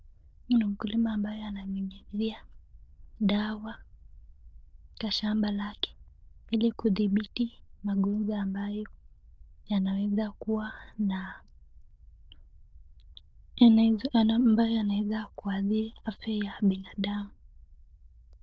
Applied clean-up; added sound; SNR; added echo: neural diffusion model UNIVERSE++.